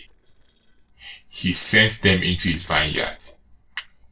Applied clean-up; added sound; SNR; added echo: neural separator model SepFormer DNS4.